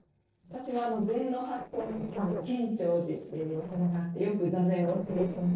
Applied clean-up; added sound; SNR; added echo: neural separator model SepFormer DNS4.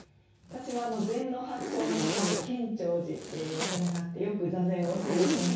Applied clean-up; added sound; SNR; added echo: none; Zipper (clothing); 3 dB; reverberation time 0.6 s.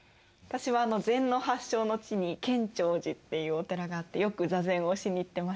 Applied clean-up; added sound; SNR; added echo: none; none; none; none.